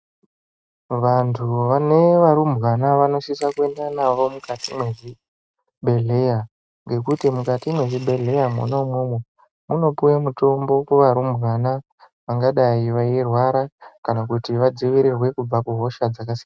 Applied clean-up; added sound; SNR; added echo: neural mask model RNNoise.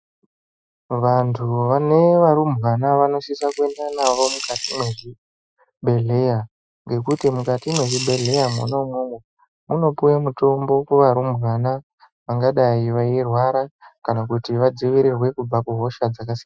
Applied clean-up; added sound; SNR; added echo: classical method Wiener filter.